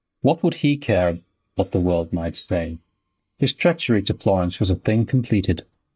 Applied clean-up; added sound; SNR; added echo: neural mask model DeepFilterNet 3.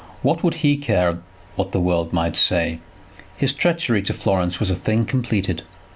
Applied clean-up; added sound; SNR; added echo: none; none; none; none.